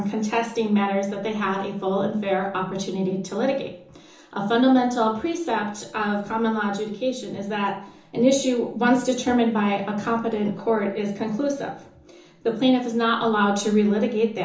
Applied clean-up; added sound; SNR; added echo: none; none; none; reverberation time 0.7 s.